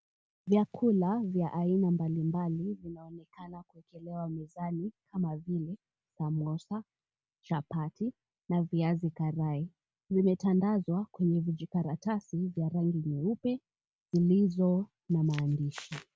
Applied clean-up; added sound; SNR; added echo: none; none; none; none.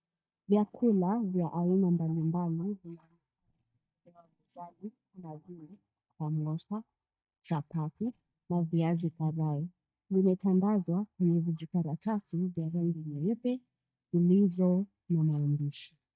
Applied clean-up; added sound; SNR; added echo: neural mask model DeepFilterNet 3.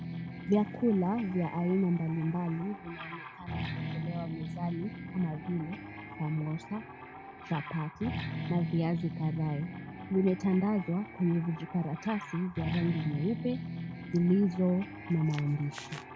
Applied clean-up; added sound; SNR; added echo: none; Guitar; 8 dB; none.